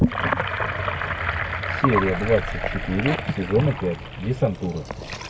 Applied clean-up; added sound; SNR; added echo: none; Sink (filling or washing) / Gurgling; 1 dB; none.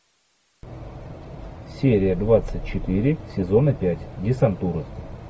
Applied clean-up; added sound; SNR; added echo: none; none; none; none.